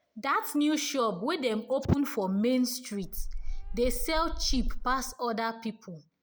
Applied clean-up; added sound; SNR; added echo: none; Meow; 1 dB; none.